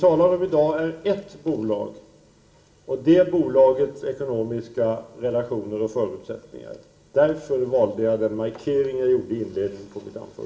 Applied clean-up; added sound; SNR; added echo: none; none; none; reverberation time 0.5 s.